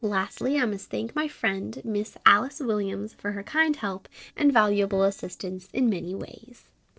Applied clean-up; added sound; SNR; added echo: neural separator model SepFormer DNS4.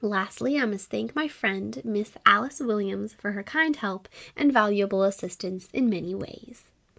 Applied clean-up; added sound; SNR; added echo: neural mask model Resemble Enhance denoiser.